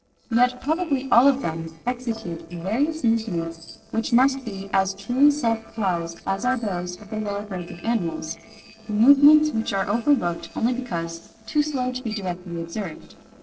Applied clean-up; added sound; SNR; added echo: neural separator model SepFormer DNS4.